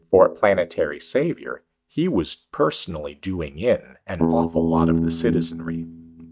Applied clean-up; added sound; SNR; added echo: neural mask model DeepFilterNet 3.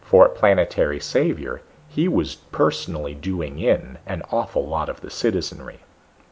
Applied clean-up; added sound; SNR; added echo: none; none; none; none.